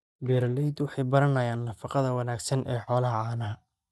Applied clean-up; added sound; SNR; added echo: neural mask model DeepFilterNet 3.